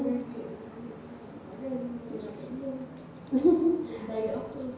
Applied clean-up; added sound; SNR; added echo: none; Traffic noise, roadway noise / Vehicle horn, car horn, honking; 17 dB; reverberation time 1.0 s.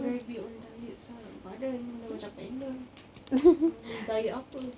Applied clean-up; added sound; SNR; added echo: none; none; none; none.